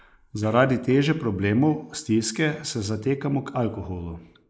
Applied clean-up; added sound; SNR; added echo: neural mask model Resemble Enhance denoiser.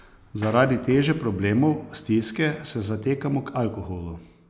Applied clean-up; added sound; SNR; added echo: none; none; none; none.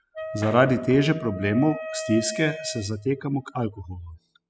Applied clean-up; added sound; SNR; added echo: classical method spectral subtraction.